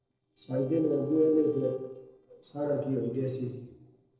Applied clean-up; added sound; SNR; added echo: neural separator model SepFormer DNS4.